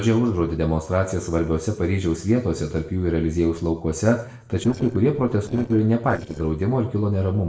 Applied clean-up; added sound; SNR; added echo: neural separator model SepFormer DNS4.